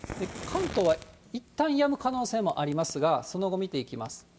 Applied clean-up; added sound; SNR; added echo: none; Fire; 15 dB; none.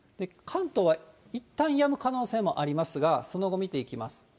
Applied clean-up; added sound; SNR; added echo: none; none; none; none.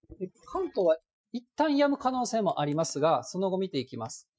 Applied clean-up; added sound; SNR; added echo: classical method Wiener filter.